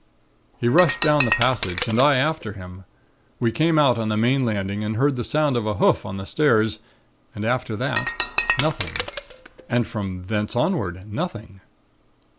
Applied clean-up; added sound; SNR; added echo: none; Shatter; 7 dB; none.